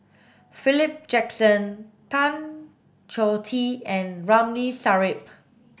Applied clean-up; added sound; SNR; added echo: none; none; none; none.